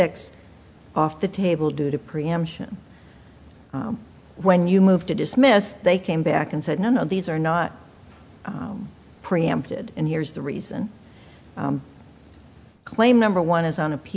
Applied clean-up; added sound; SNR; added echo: none; none; none; none.